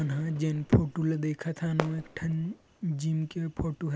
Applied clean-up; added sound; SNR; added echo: none; Fireworks; 14 dB; none.